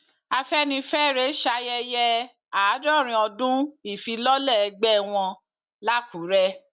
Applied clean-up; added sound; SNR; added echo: none; none; none; none.